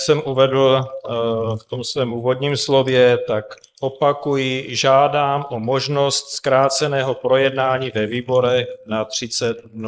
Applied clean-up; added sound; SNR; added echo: neural mask model Resemble Enhance denoiser.